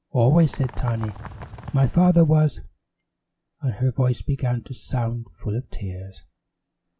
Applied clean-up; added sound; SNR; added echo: none; Bird; 15 dB; none.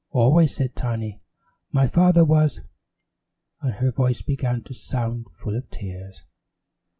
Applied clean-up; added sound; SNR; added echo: none; none; none; none.